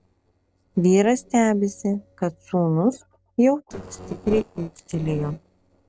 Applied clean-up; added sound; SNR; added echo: neural separator model SepFormer DNS4.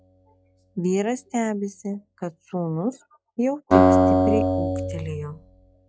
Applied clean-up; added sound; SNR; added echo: classical method log-MMSE.